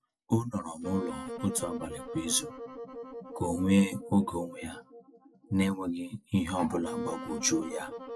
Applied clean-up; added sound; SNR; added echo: classical method log-MMSE.